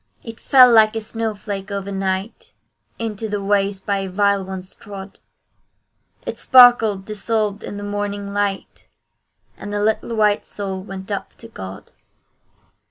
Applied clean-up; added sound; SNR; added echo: none; none; none; none.